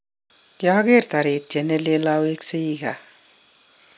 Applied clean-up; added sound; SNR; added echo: none; none; none; none.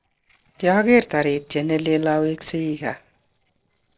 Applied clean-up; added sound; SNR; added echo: neural separator model SepFormer DNS4.